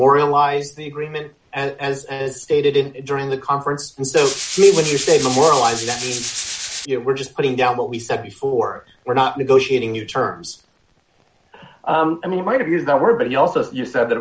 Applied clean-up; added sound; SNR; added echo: none; Tools; 7 dB; none.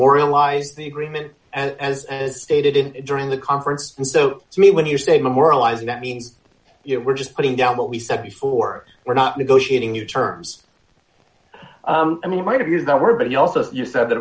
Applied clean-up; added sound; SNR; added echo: none; none; none; none.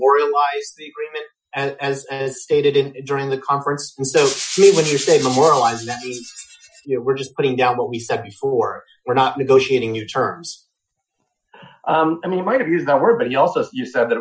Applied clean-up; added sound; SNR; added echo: classical method Wiener filter.